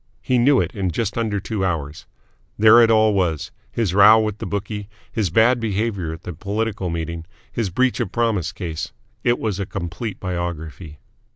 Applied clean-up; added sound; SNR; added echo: none; none; none; none.